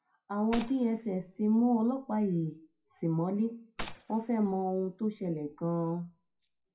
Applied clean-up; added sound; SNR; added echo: classical method WPE with log-MMSE.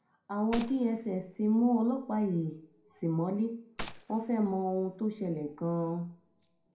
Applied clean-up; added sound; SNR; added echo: none; Gunshot, gunfire; 17 dB; reverberation time 0.4 s.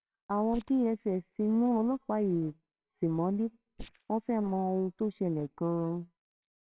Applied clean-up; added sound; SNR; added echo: neural separator model SepFormer WHAMR!.